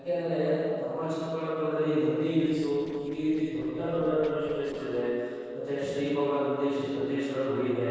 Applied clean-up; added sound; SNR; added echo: neural separator model SepFormer DNS4.